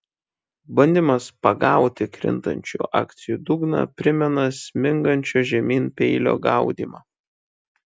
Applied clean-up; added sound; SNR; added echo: none; none; none; none.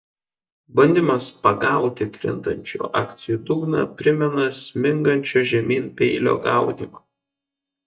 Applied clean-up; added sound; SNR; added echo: neural mask model DeepFilterNet 3.